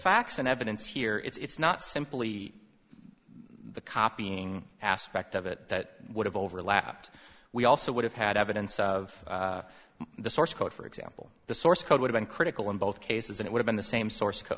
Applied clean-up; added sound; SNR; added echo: none; none; none; none.